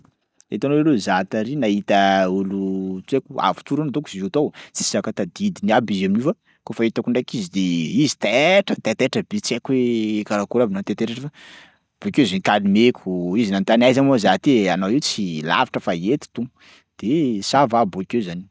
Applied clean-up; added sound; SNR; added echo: none; none; none; none.